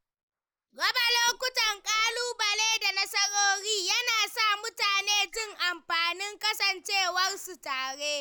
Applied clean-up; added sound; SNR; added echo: neural mask model Resemble Enhance denoiser.